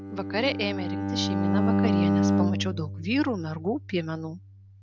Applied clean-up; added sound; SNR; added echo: none; Bowed string instrument; -4 dB; none.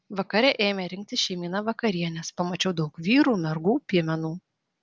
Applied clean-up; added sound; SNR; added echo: none; none; none; none.